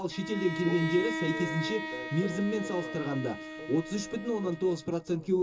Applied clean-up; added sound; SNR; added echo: none; Bowed string instrument; 7 dB; reverberation time 0.2 s.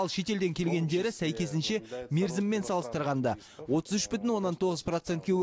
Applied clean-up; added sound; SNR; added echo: none; none; none; none.